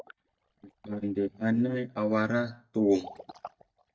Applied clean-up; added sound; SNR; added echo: neural mask model DeepFilterNet 3.